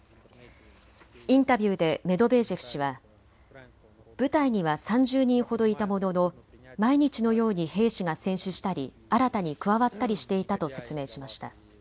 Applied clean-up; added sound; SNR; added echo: none; none; none; none.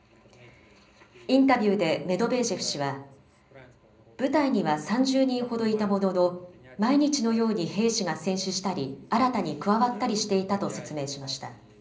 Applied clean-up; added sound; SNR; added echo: none; none; none; reverberation time 0.5 s.